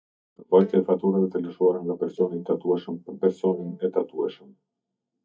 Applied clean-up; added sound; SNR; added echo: neural mask model DeepFilterNet 3.